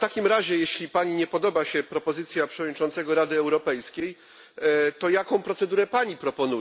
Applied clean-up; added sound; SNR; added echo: none; none; none; none.